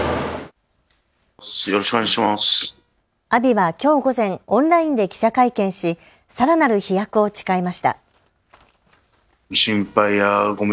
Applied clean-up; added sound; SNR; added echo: none; none; none; none.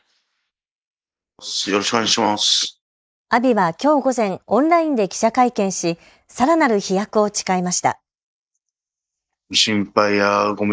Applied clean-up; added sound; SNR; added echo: neural mask model Resemble Enhance denoiser.